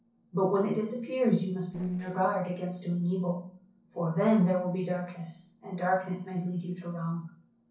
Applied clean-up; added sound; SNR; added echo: neural separator model SepFormer DNS4.